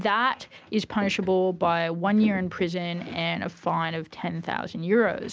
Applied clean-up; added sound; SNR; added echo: none; none; none; none.